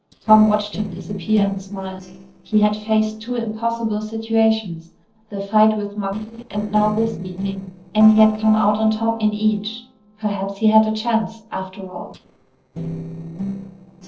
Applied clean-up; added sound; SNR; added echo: neural separator model SepFormer DNS4.